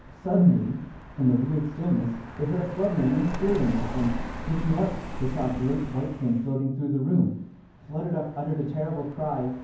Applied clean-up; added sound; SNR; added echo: none; Car passing by; 10 dB; reverberation time 0.9 s.